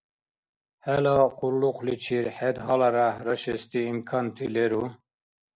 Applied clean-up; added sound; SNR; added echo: none; none; none; none.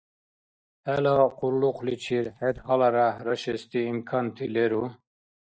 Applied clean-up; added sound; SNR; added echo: neural mask model DeepFilterNet 3.